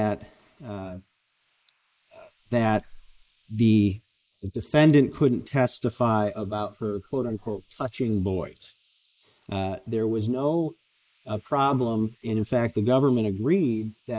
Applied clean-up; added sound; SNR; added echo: neural mask model Resemble Enhance denoiser.